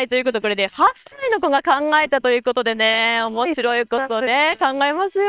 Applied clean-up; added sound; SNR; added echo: neural separator model SepFormer WHAM!.